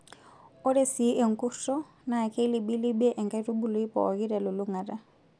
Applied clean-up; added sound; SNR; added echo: none; none; none; none.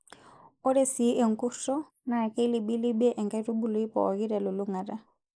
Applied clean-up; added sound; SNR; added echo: neural mask model Resemble Enhance denoiser.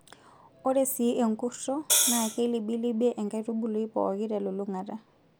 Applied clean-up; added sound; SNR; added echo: none; Hi-hat; -3 dB; none.